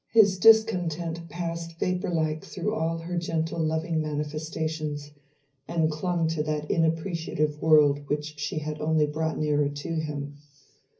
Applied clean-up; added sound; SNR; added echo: none; none; none; reverberation time 0.5 s.